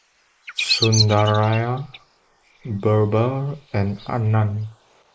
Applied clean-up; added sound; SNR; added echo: neural mask model Resemble Enhance denoiser.